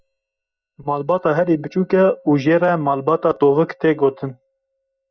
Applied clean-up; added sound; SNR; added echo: neural mask model DeepFilterNet 3.